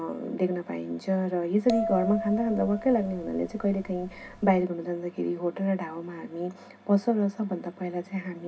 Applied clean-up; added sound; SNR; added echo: none; Bell; 8 dB; reverberation time 0.4 s.